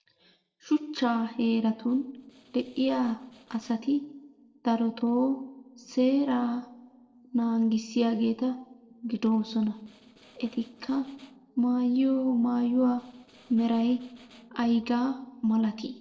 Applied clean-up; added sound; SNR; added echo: neural separator model SepFormer DNS4.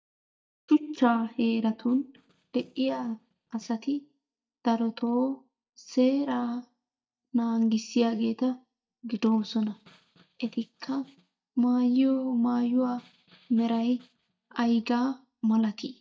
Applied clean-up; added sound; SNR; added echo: neural mask model DeepFilterNet 3.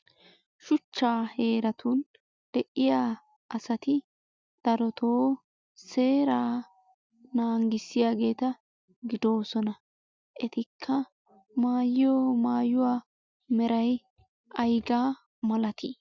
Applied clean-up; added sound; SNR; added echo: none; none; none; none.